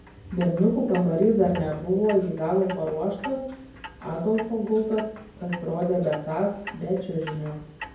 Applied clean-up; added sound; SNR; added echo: none; Clock; 16 dB; reverberation time 0.9 s.